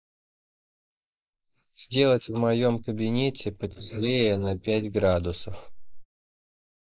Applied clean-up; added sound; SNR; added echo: neural mask model Resemble Enhance denoiser.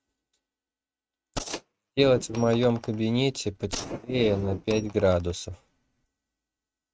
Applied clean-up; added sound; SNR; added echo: neural mask model RNNoise.